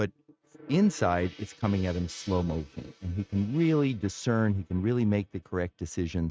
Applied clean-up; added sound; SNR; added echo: neural mask model RNNoise.